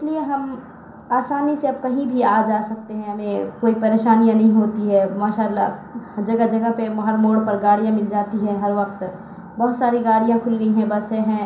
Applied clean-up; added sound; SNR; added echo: none; none; none; reverberation time 0.6 s.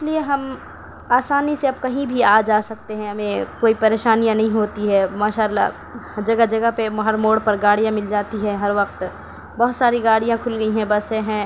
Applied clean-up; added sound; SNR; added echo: none; none; none; none.